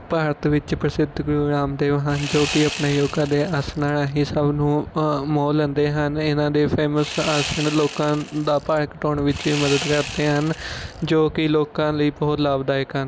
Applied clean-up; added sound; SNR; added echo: none; Sawing; 10 dB; none.